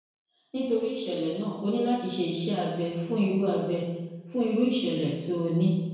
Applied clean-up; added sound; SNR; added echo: none; none; none; reverberation time 1.0 s.